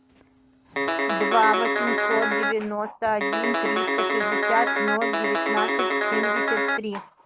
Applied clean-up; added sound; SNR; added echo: none; Guitar; -4 dB; none.